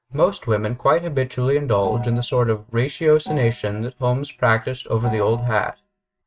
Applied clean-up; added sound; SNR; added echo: neural mask model RNNoise.